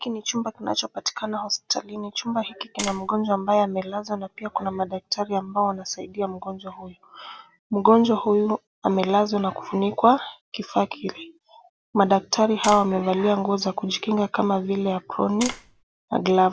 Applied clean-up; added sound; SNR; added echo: none; Tap; 9 dB; none.